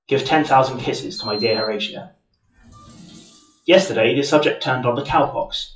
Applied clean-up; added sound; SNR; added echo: classical method WPE with log-MMSE.